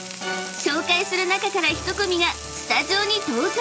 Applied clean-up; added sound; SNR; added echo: none; Frying (food); 13 dB; none.